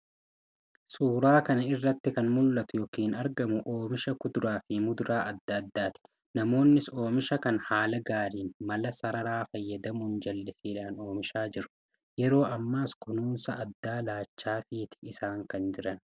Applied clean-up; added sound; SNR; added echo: none; none; none; none.